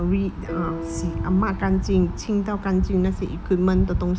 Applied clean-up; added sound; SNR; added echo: none; Piano; 15 dB; none.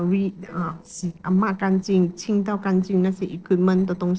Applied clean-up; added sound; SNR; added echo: neural separator model SepFormer DNS4.